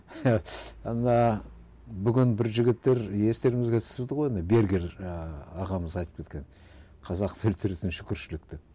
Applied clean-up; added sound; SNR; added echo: none; none; none; none.